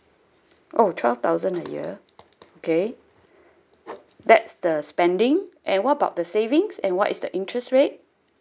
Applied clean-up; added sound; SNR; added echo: none; none; none; none.